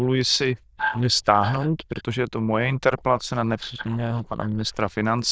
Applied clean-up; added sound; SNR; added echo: neural diffusion model UNIVERSE++.